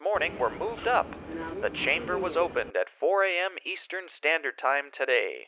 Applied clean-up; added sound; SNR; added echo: none; Subway, metro, underground; 9 dB; none.